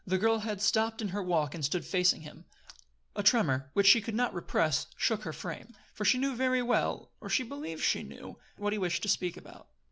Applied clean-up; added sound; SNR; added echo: none; none; none; none.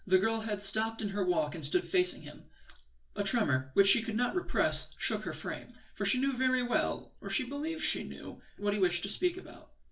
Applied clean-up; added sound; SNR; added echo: none; none; none; reverberation time 0.2 s.